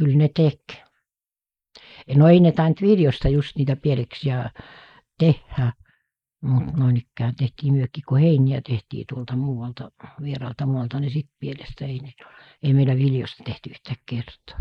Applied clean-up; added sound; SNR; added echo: neural mask model Resemble Enhance denoiser.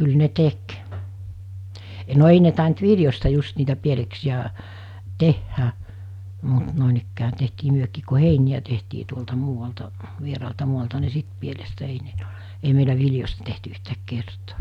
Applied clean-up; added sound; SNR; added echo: none; none; none; none.